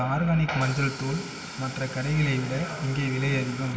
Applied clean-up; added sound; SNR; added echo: none; Hiss; 18 dB; reverberation time 2.4 s.